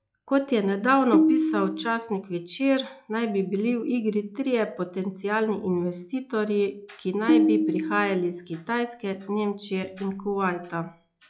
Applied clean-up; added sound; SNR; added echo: classical method log-MMSE.